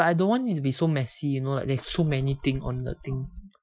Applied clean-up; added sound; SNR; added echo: classical method Wiener filter.